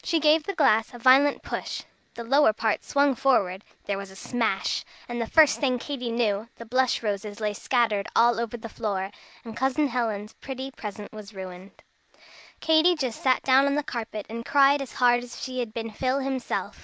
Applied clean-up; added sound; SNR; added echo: none; none; none; none.